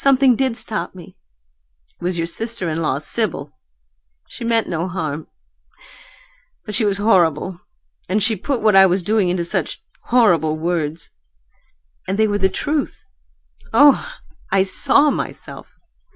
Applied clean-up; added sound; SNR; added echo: none; none; none; none.